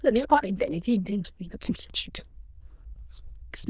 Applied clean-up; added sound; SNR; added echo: neural diffusion model UNIVERSE++.